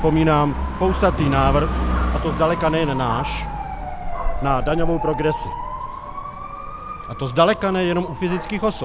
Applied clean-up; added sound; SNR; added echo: none; Motorcycle / Dog; 3 dB; none.